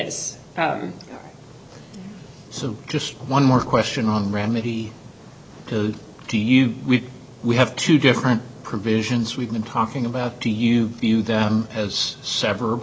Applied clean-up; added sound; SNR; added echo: none; none; none; none.